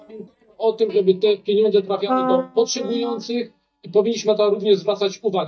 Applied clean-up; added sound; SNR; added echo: neural mask model DeepFilterNet 3.